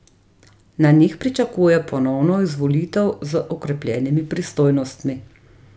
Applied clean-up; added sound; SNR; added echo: none; none; none; none.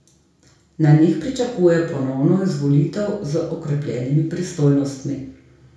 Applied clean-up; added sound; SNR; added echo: none; none; none; reverberation time 0.6 s.